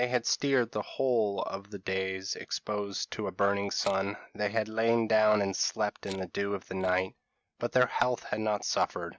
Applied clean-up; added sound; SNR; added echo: neural mask model RNNoise.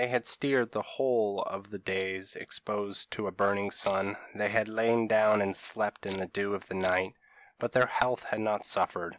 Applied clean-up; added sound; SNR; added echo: none; Camera; 19 dB; none.